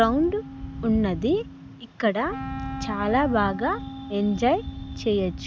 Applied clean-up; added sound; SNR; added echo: none; Wind instrument, woodwind instrument; 13 dB; none.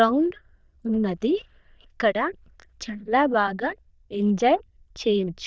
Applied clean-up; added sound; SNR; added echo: neural diffusion model UNIVERSE++.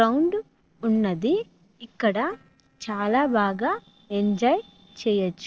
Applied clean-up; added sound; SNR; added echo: neural separator model SepFormer DNS4.